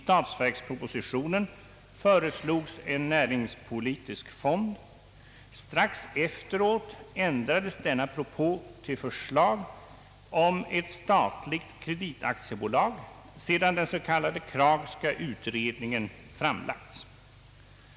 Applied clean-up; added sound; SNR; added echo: none; none; none; none.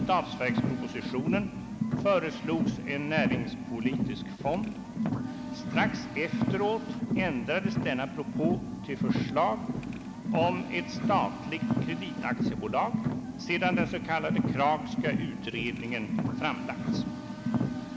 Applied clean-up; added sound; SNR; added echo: none; Car; 0 dB; none.